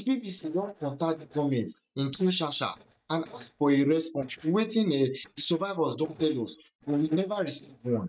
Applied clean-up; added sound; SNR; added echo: neural mask model DeepFilterNet 3.